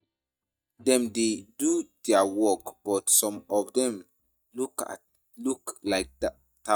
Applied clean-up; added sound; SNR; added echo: neural mask model DeepFilterNet 3.